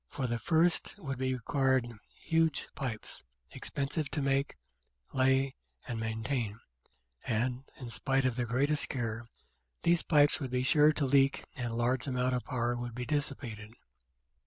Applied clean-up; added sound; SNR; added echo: none; none; none; none.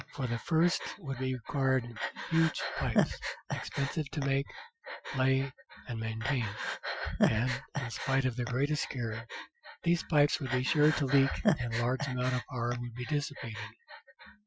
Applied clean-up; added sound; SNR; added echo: classical method Wiener filter.